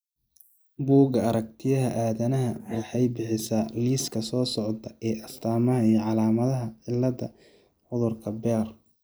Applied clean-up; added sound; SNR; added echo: neural mask model Resemble Enhance denoiser.